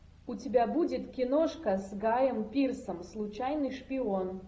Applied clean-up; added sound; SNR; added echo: none; none; none; none.